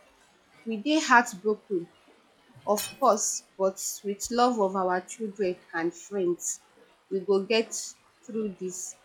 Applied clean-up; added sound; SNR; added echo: classical method log-MMSE.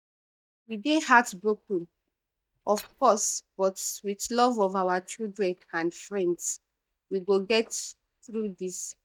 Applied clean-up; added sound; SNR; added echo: neural mask model DeepFilterNet 3.